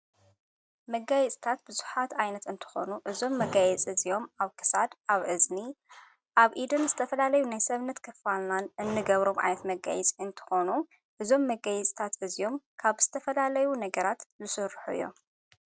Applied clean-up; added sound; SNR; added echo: none; none; none; none.